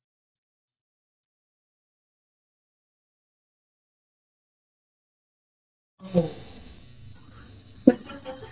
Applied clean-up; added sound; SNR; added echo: neural mask model DeepFilterNet 3.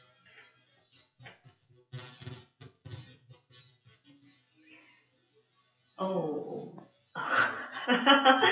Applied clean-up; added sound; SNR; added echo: classical method WPE with log-MMSE.